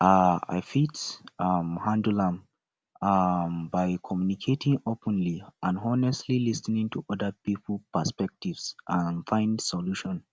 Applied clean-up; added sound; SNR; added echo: none; none; none; none.